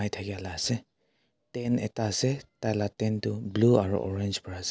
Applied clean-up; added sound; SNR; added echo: none; none; none; none.